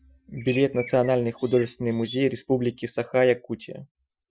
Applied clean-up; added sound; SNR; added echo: classical method Wiener filter.